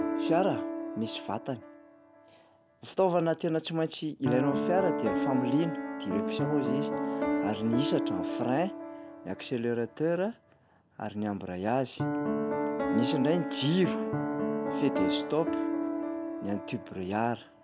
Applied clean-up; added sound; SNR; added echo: none; Piano; 1 dB; none.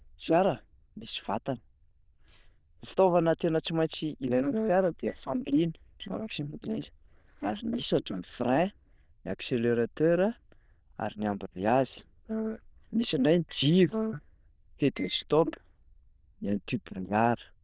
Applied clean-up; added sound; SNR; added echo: neural diffusion model UNIVERSE++.